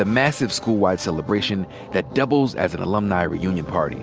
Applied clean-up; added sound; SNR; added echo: none; none; none; none.